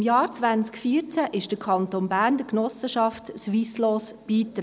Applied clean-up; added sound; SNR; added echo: none; none; none; none.